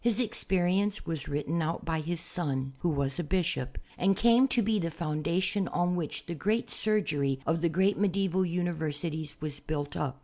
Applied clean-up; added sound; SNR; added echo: none; none; none; none.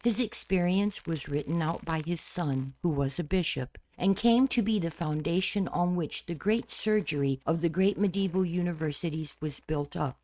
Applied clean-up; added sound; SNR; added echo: neural mask model RNNoise.